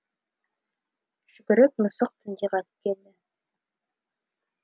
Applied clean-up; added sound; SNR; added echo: none; none; none; none.